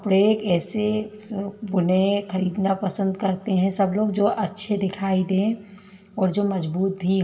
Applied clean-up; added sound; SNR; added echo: none; none; none; reverberation time 1.4 s.